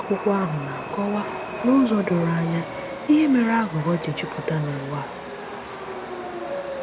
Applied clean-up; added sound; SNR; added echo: none; Chatter / Subway, metro, underground; 8 dB; none.